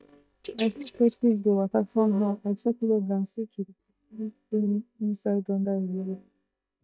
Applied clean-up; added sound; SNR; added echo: neural mask model DeepFilterNet 3.